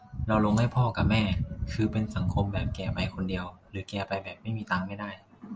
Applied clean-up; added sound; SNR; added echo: none; none; none; none.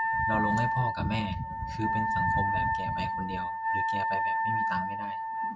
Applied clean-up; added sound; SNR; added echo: none; Wind instrument, woodwind instrument; -5 dB; none.